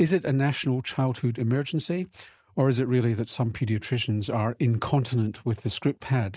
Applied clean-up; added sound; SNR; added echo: neural mask model Resemble Enhance denoiser.